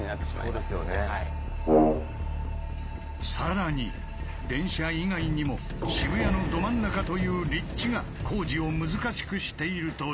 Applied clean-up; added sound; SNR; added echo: none; Brass instrument; -3 dB; none.